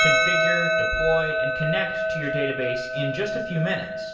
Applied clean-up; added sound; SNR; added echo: none; Percussion; -4 dB; reverberation time 1.0 s.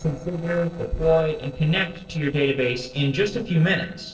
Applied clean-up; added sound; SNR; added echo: neural separator model SepFormer DNS4.